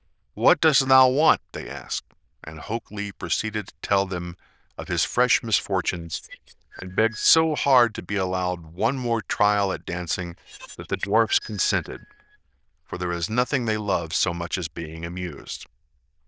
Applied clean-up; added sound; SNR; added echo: neural diffusion model UNIVERSE++.